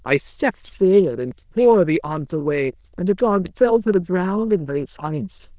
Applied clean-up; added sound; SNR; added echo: neural diffusion model UNIVERSE++.